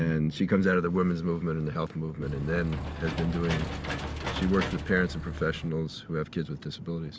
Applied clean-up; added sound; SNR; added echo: none; Engine / Mechanisms; 6 dB; none.